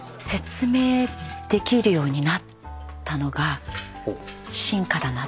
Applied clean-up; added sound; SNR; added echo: none; Glass; 20 dB; none.